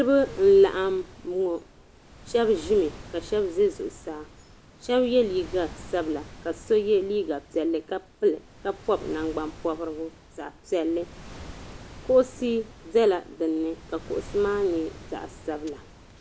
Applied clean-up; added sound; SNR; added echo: none; Waves, surf; 18 dB; none.